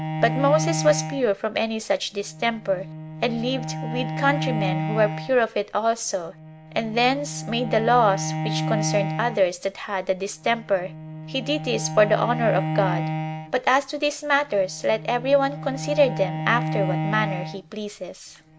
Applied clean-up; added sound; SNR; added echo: none; Bowed string instrument; 6 dB; none.